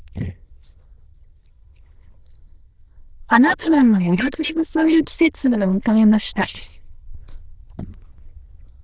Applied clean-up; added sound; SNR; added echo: neural diffusion model UNIVERSE++.